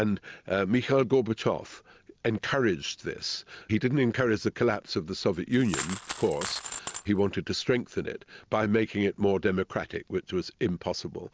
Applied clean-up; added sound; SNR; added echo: none; Coin (dropping); 10 dB; none.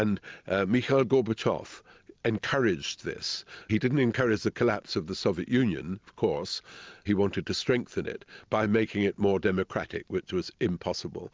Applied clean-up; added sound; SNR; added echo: none; none; none; none.